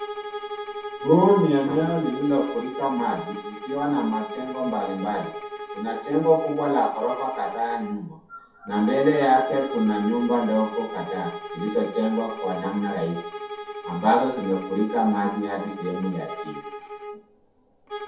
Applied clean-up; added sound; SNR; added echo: none; Bowed string instrument; 10 dB; reverberation time 0.5 s.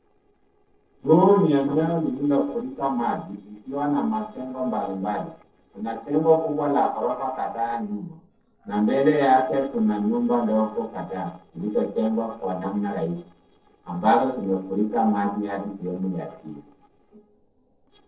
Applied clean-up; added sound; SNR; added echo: neural separator model SepFormer DNS4.